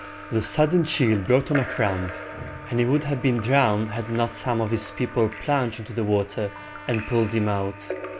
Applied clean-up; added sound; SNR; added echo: none; Drip / Trickle, dribble / Splash, splatter + Trumpet; 13 dB; none.